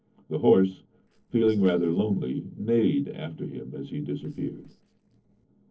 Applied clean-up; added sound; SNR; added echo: neural separator model SepFormer DNS4.